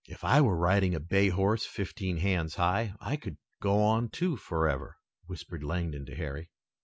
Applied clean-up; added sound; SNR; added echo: none; none; none; none.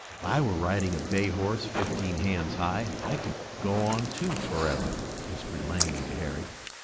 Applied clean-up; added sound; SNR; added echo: neural mask model Resemble Enhance denoiser.